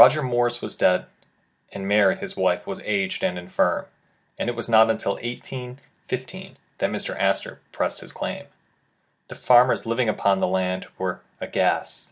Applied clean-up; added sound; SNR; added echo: none; none; none; none.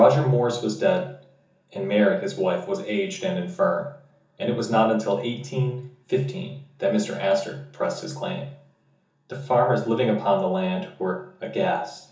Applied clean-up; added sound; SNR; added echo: none; none; none; reverberation time 0.7 s.